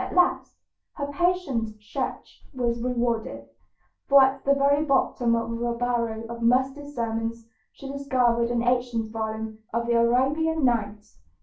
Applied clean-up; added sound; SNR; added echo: none; none; none; reverberation time 0.3 s.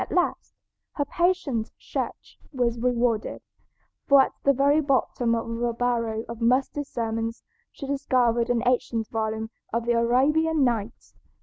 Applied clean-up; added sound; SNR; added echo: none; none; none; none.